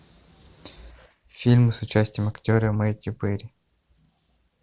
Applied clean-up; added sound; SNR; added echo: none; none; none; none.